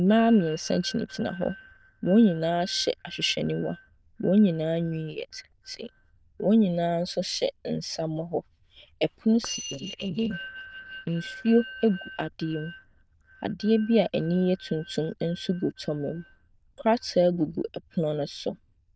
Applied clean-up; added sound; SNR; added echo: neural diffusion model UNIVERSE++.